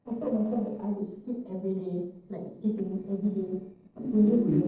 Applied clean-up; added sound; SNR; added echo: neural separator model SepFormer DNS4.